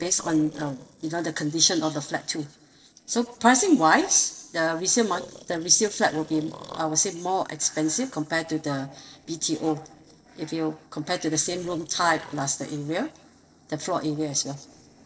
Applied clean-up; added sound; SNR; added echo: neural separator model SepFormer DNS4.